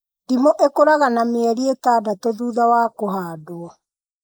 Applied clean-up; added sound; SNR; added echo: neural mask model Resemble Enhance denoiser.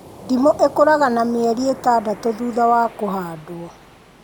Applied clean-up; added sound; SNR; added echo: none; Waves, surf; 19 dB; none.